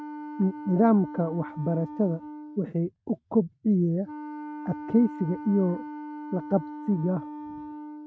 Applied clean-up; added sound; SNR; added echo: neural mask model RNNoise.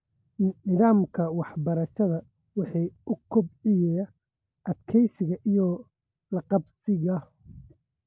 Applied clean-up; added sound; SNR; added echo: none; none; none; none.